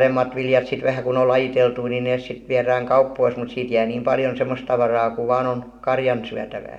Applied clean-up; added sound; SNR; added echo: none; none; none; reverberation time 1.2 s.